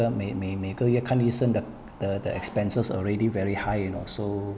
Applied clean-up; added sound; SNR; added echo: none; none; none; none.